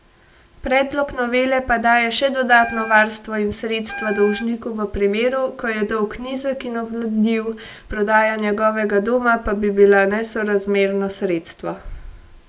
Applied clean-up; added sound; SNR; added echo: none; Wind instrument, woodwind instrument; 14 dB; none.